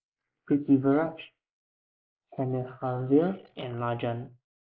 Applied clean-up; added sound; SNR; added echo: neural mask model Resemble Enhance denoiser.